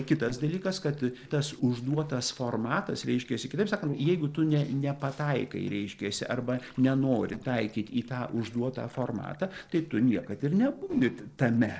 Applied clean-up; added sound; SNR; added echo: neural separator model SepFormer DNS4.